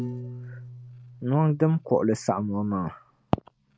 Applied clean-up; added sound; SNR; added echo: none; Piano; 14 dB; none.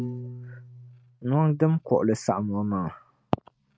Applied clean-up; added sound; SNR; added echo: neural mask model RNNoise.